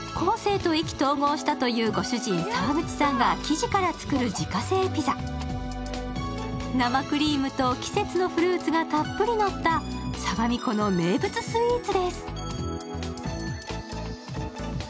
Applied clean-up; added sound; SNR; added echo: none; Wind instrument, woodwind instrument; 12 dB; none.